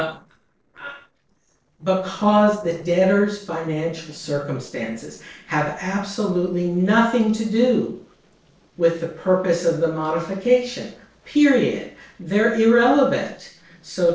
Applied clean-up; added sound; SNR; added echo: neural separator model SepFormer DNS4.